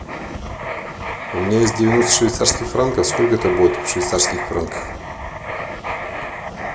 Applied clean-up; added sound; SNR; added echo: none; Writing; 6 dB; none.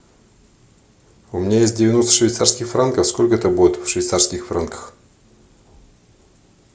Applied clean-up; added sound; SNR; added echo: none; none; none; none.